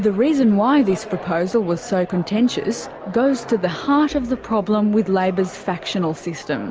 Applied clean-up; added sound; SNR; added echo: none; none; none; none.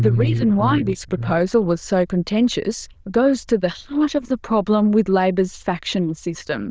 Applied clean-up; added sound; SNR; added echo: neural diffusion model UNIVERSE++.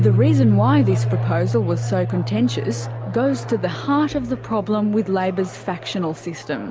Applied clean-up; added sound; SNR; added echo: none; Piano; 2 dB; none.